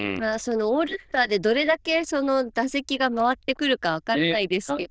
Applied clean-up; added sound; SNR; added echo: neural diffusion model UNIVERSE++.